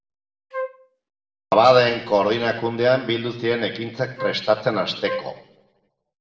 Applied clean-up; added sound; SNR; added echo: none; Wind instrument, woodwind instrument; 10 dB; reverberation time 0.8 s.